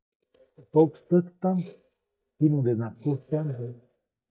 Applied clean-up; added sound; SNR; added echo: neural mask model DeepFilterNet 3.